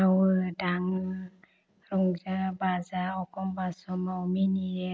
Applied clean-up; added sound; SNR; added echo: none; none; none; none.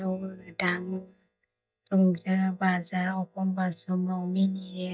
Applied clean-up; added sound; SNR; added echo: neural mask model DeepFilterNet 3.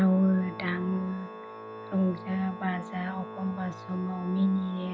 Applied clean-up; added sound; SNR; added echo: none; Organ; 13 dB; reverberation time 0.5 s.